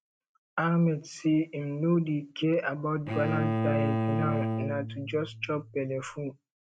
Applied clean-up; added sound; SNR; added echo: neural mask model RNNoise.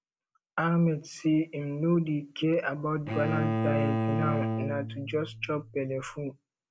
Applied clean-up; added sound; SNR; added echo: none; Bowed string instrument; 1 dB; none.